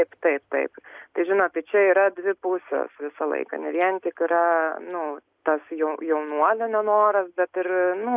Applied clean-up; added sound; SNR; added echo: none; none; none; none.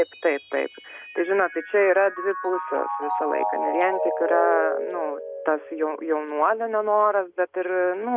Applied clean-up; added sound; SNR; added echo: none; Mallet percussion; 6 dB; none.